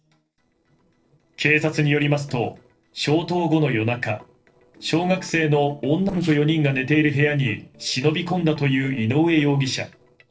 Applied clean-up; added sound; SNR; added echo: neural separator model SepFormer DNS4.